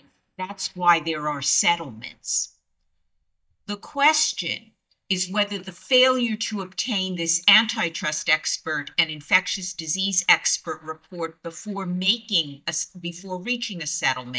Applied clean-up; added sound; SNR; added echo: neural mask model DeepFilterNet 3.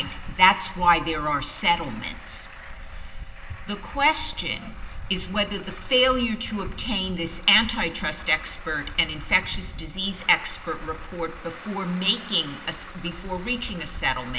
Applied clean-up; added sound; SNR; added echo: none; Truck; 11 dB; reverberation time 0.7 s.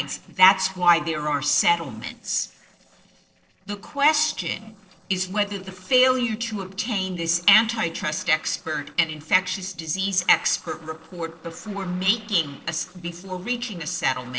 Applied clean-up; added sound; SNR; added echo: neural separator model SepFormer DNS4.